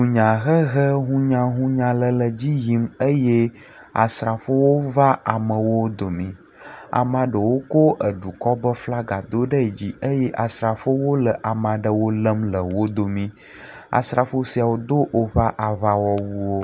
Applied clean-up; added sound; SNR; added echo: none; none; none; none.